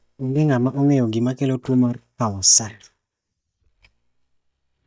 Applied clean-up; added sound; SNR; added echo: neural mask model DeepFilterNet 3.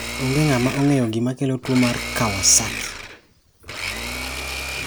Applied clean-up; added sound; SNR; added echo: none; Domestic sounds, home sounds; 7 dB; none.